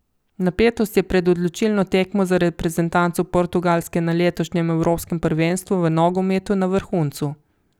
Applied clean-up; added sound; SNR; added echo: none; none; none; none.